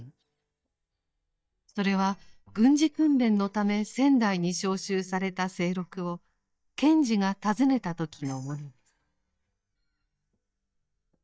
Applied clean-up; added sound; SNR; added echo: neural mask model DeepFilterNet 3.